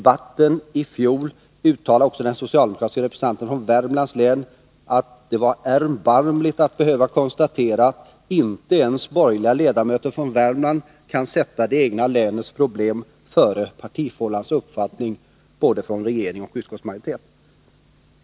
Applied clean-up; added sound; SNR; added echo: none; none; none; none.